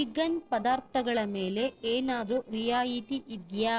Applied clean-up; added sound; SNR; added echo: neural separator model SepFormer DNS4.